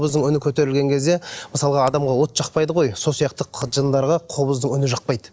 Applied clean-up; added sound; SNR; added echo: neural separator model SepFormer DNS4.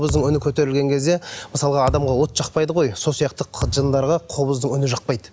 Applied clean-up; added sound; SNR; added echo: none; Thump, thud; 12 dB; none.